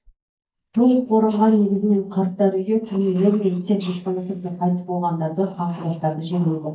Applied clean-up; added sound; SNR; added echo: neural mask model DeepFilterNet 3.